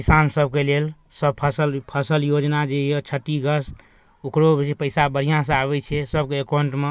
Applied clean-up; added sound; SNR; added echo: none; none; none; none.